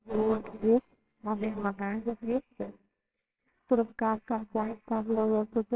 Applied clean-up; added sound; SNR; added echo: neural separator model SepFormer WHAMR!.